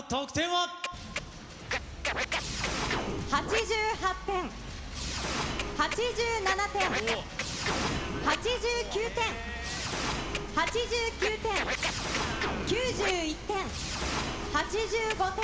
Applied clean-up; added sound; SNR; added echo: none; Scratching (performance technique); 7 dB; none.